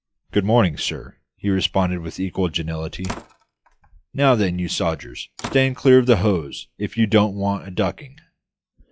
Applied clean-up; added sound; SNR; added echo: classical method log-MMSE.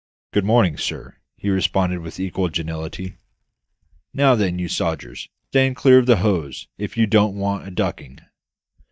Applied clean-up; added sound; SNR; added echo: neural mask model DeepFilterNet 3.